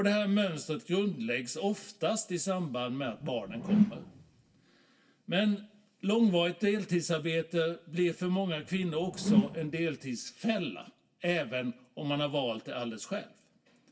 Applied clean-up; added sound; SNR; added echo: none; Whoosh, swoosh, swish; 0 dB; reverberation time 0.2 s.